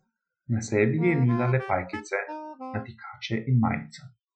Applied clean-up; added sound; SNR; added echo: classical method Wiener filter.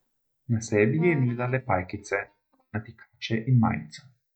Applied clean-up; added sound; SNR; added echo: neural mask model DeepFilterNet 3.